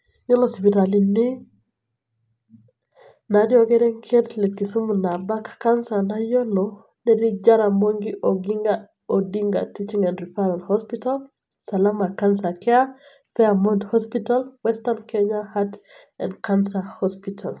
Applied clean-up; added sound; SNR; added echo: none; none; none; none.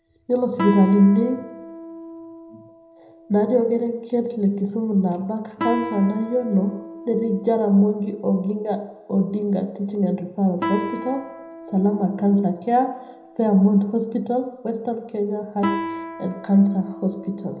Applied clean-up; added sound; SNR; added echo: none; Guitar; 13 dB; reverberation time 0.8 s.